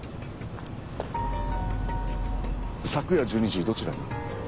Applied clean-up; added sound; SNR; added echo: none; none; none; none.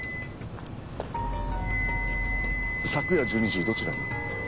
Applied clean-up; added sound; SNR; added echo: none; Wind instrument, woodwind instrument; 4 dB; none.